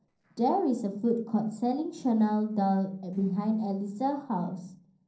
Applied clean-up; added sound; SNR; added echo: neural separator model SepFormer DNS4.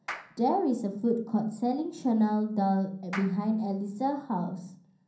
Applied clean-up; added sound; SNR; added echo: none; Clapping; 17 dB; reverberation time 0.6 s.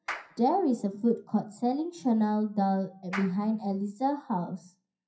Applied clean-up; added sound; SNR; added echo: classical method WPE with log-MMSE.